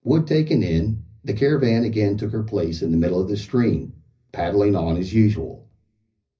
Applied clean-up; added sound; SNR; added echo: none; none; none; reverberation time 0.4 s.